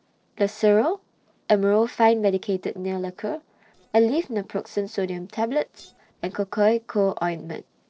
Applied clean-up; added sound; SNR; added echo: neural separator model SepFormer DNS4.